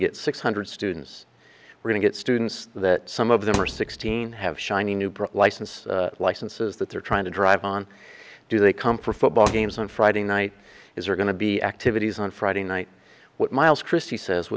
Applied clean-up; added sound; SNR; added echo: none; Thump, thud; 11 dB; none.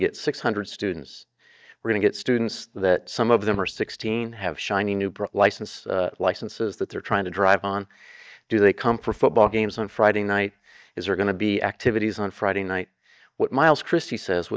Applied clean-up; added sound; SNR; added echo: neural mask model DeepFilterNet 3.